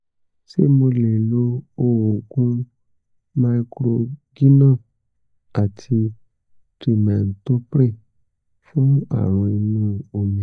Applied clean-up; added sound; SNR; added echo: neural mask model DeepFilterNet 3.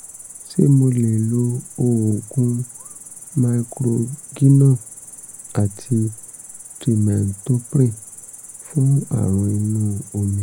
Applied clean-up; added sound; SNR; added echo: none; Cricket; 19 dB; none.